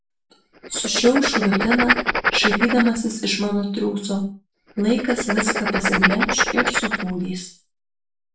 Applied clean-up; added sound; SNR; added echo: none; Writing; 1 dB; reverberation time 0.4 s.